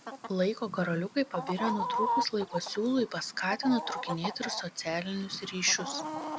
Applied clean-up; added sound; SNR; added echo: none; Chicken, rooster; 5 dB; none.